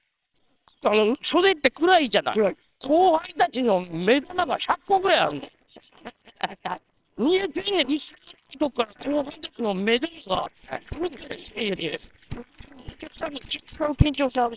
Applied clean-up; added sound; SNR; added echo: neural separator model SepFormer WHAMR!.